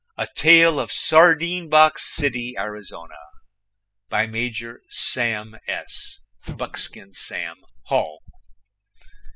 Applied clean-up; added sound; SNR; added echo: classical method spectral subtraction.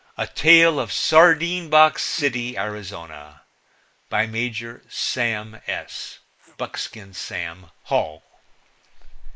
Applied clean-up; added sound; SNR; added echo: neural mask model Resemble Enhance denoiser.